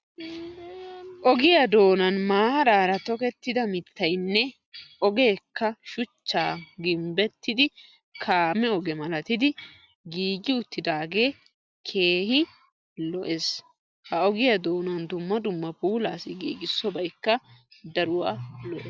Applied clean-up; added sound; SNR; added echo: none; none; none; none.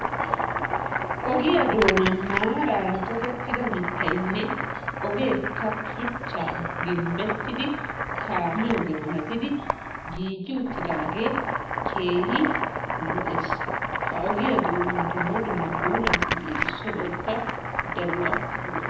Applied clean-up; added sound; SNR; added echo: none; Boiling; 0 dB; reverberation time 0.8 s.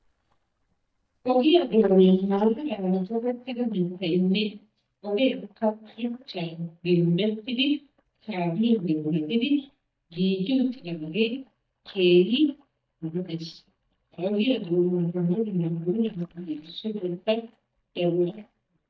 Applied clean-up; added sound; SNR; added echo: neural mask model DeepFilterNet 3.